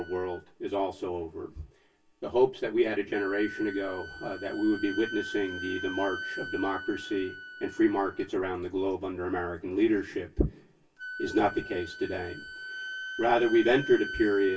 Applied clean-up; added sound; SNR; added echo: none; Wind instrument, woodwind instrument; 12 dB; reverberation time 0.1 s.